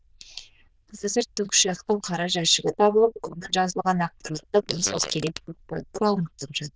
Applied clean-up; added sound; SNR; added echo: neural diffusion model UNIVERSE++.